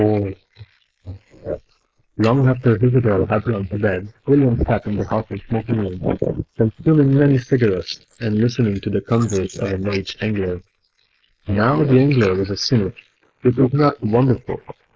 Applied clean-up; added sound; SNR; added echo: neural mask model Resemble Enhance denoiser.